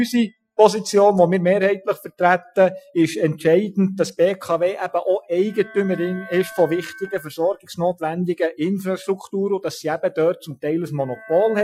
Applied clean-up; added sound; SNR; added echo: classical method Wiener filter.